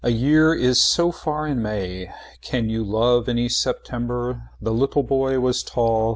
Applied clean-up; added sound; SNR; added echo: none; none; none; none.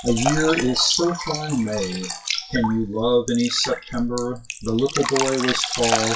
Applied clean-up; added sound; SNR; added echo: classical method WPE with log-MMSE.